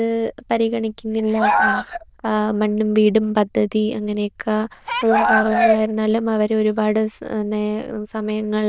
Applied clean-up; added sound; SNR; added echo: neural diffusion model UNIVERSE++.